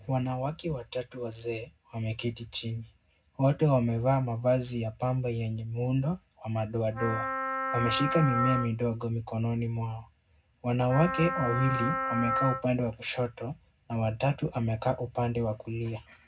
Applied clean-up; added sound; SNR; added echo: none; Wind instrument, woodwind instrument; 3 dB; reverberation time 0.3 s.